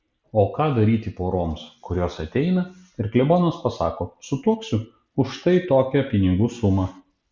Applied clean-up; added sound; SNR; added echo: none; none; none; none.